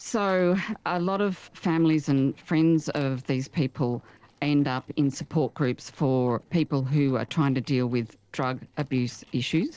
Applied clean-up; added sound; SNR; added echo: neural separator model SepFormer DNS4.